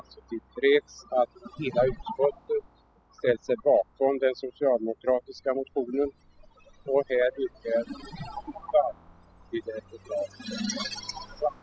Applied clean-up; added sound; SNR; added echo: classical method spectral subtraction.